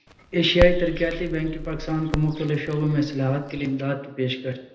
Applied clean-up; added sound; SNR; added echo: none; Crackle; 7 dB; reverberation time 0.8 s.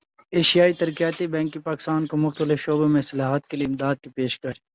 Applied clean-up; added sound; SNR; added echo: none; none; none; none.